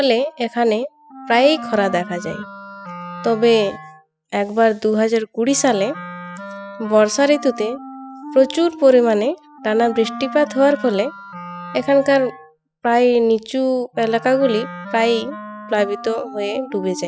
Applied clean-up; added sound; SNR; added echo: classical method spectral subtraction.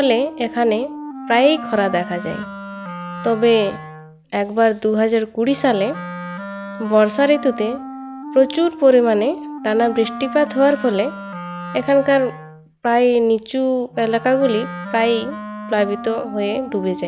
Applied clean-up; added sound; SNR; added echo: none; Wind instrument, woodwind instrument; 13 dB; none.